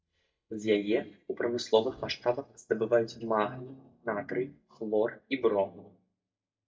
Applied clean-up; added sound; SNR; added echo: neural mask model DeepFilterNet 3.